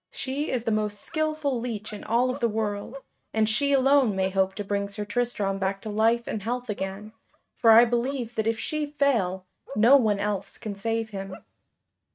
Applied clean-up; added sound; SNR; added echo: neural mask model RNNoise.